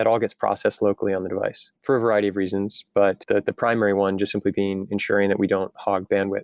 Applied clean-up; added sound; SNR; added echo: none; none; none; none.